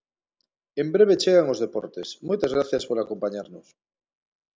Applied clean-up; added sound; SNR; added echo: none; none; none; none.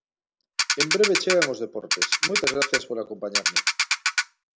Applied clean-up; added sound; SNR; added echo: none; Ratchet, pawl; -4 dB; none.